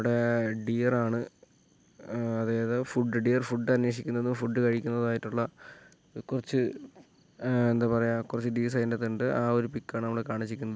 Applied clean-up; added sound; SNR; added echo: none; none; none; none.